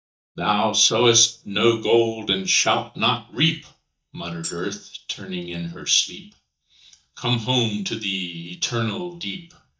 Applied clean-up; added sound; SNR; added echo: neural mask model DeepFilterNet 3.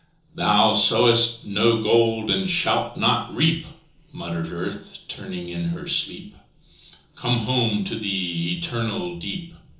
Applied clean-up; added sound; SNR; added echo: neural separator model SepFormer DNS4.